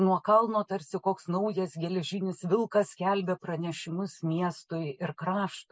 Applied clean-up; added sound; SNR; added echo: none; none; none; none.